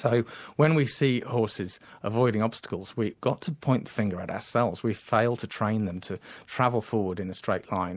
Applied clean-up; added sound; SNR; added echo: none; none; none; none.